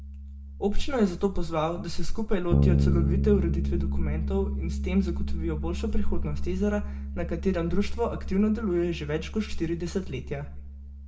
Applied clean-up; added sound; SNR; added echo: none; Bass guitar; 3 dB; reverberation time 0.5 s.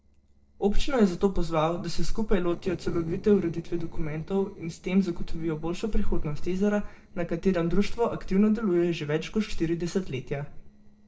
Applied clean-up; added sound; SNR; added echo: neural separator model SepFormer DNS4.